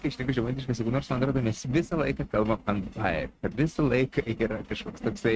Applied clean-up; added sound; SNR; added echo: neural mask model RNNoise.